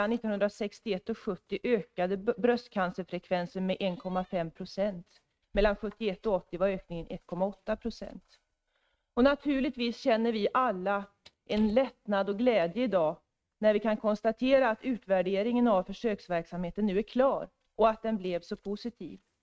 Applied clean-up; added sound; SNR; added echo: neural mask model RNNoise.